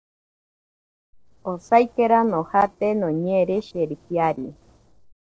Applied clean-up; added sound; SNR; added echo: neural separator model SepFormer DNS4.